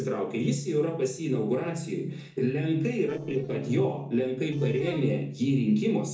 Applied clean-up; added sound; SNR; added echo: neural separator model SepFormer DNS4.